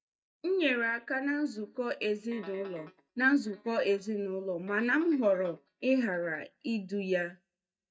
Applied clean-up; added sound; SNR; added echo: neural mask model DeepFilterNet 3.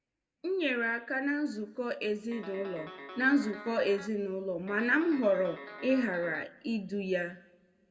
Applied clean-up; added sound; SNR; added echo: none; Guitar; 14 dB; reverberation time 1.0 s.